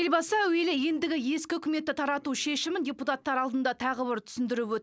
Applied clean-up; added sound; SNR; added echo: none; none; none; none.